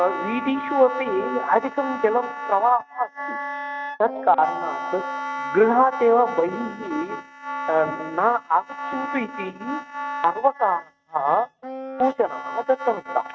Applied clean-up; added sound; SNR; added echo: neural mask model RNNoise.